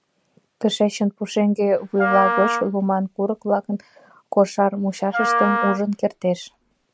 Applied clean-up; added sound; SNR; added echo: none; Wind instrument, woodwind instrument; 3 dB; none.